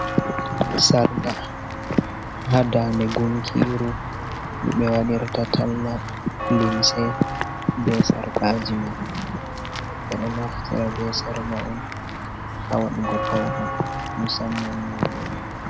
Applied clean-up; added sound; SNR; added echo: none; Walk, footsteps / Bell; 5 dB; none.